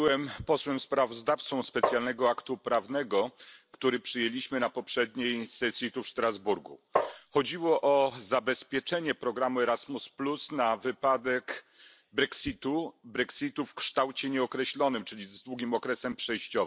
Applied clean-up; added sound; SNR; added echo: none; Tap; 1 dB; none.